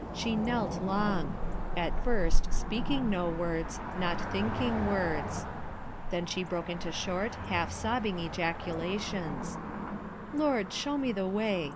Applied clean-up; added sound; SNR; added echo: none; Cricket / Motor vehicle (road); -1 dB; none.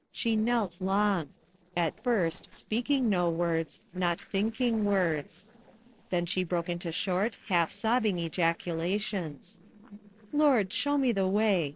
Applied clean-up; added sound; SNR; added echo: neural separator model SepFormer DNS4.